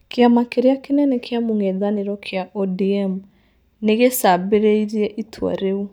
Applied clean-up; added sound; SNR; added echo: none; none; none; none.